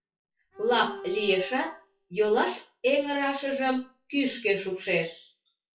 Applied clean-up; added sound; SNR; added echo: classical method WPE with log-MMSE.